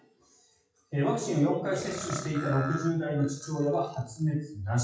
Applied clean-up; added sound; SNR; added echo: classical method WPE with log-MMSE.